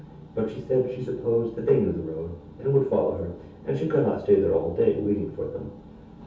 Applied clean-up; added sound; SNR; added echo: none; none; none; reverberation time 0.5 s.